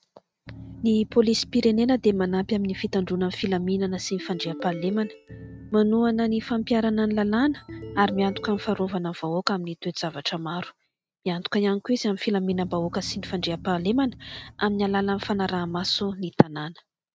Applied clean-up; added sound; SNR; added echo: neural mask model RNNoise.